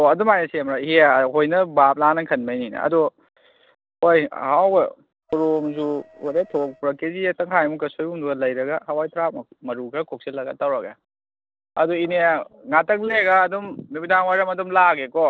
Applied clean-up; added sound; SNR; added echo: neural separator model SepFormer DNS4.